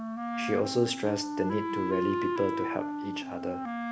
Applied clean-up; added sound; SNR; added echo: none; Wind instrument, woodwind instrument; 1 dB; none.